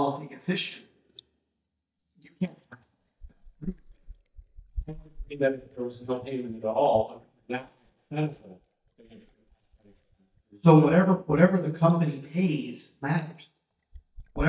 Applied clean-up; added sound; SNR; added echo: neural mask model DeepFilterNet 3.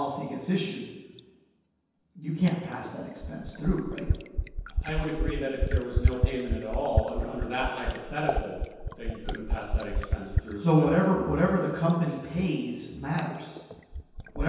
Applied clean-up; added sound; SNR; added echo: none; Fill (with liquid); 2 dB; reverberation time 1.2 s.